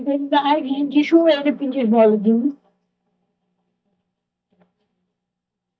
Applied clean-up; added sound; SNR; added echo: neural mask model DeepFilterNet 3.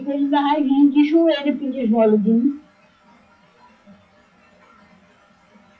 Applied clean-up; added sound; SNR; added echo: classical method WPE with log-MMSE.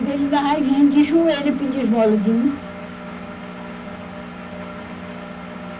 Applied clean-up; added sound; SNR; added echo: none; Engine; 12 dB; reverberation time 0.4 s.